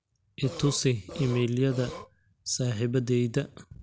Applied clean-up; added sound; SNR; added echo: none; Burping, eructation; 13 dB; none.